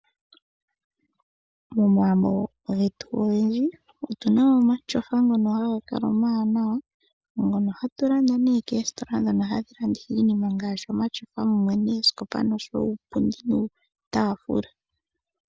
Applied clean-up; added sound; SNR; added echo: none; none; none; none.